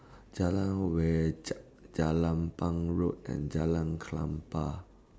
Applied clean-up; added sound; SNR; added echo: none; none; none; none.